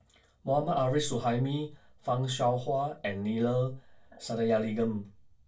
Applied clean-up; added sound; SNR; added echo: none; none; none; reverberation time 0.2 s.